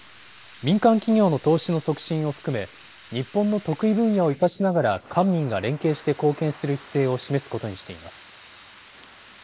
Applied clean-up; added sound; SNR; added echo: neural mask model Resemble Enhance denoiser.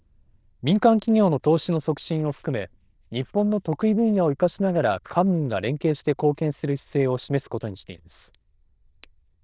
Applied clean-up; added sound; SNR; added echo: neural diffusion model UNIVERSE++.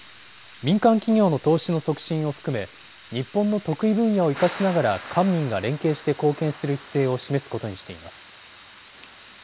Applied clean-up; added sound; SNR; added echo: none; Thunder / Rain; 19 dB; none.